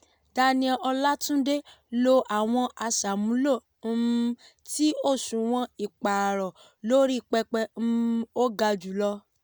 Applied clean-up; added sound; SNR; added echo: none; none; none; none.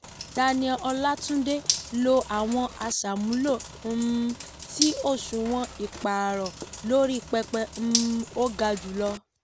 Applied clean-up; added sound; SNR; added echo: none; Bathtub (filling or washing); 5 dB; none.